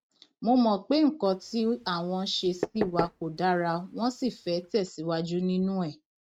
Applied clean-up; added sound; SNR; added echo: neural mask model RNNoise.